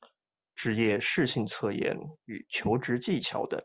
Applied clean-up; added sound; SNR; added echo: none; none; none; none.